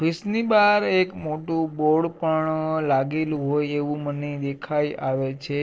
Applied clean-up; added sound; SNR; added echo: neural separator model SepFormer DNS4.